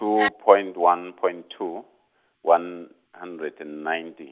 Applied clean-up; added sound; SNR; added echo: none; none; none; none.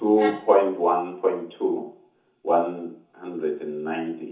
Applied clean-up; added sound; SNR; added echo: none; none; none; reverberation time 0.6 s.